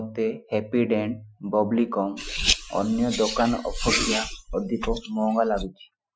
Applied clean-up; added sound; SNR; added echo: classical method Wiener filter.